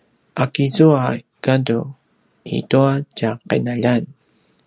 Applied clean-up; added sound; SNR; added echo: none; none; none; none.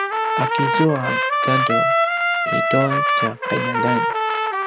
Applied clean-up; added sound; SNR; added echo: none; Trumpet; -5 dB; none.